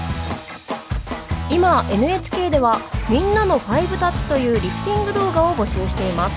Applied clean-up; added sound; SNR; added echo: none; none; none; none.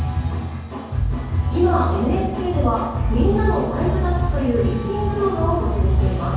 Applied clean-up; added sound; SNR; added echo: none; none; none; reverberation time 1.3 s.